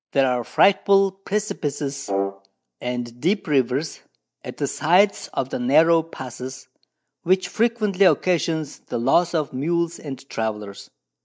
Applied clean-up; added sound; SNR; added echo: neural mask model DeepFilterNet 3.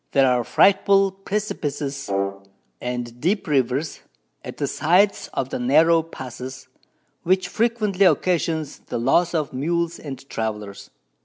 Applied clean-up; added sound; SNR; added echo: none; Brass instrument; 6 dB; none.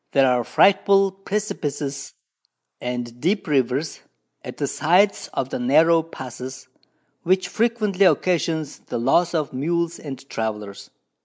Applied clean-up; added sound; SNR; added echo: neural mask model Resemble Enhance denoiser.